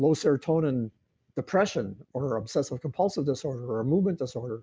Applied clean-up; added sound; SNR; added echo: none; none; none; none.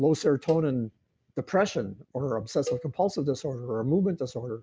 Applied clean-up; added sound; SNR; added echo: none; Cowbell; 13 dB; none.